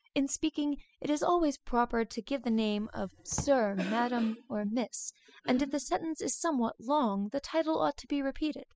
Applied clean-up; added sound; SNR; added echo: classical method spectral subtraction.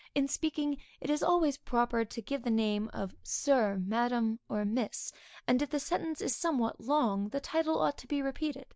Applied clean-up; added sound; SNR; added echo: none; none; none; none.